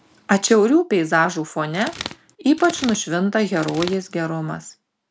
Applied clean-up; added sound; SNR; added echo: none; Bird; 13 dB; none.